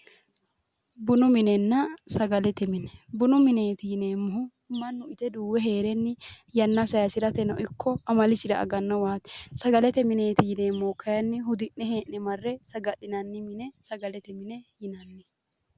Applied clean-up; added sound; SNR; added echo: none; none; none; none.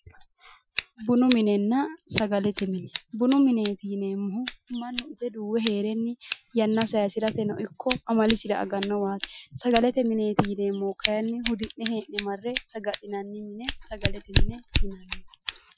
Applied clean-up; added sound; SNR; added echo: classical method Wiener filter.